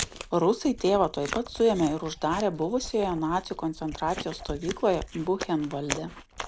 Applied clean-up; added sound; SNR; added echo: none; Chewing, mastication; 12 dB; none.